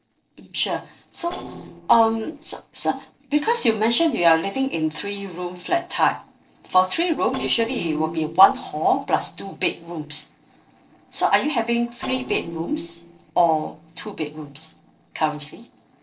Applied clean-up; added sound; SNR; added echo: neural separator model SepFormer DNS4.